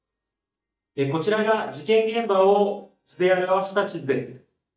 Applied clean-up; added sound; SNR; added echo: neural mask model DeepFilterNet 3.